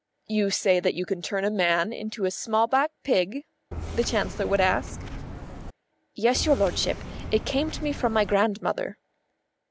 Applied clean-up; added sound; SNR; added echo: none; Subway, metro, underground; 8 dB; none.